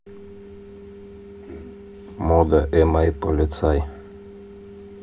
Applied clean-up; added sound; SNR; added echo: none; none; none; reverberation time 0.3 s.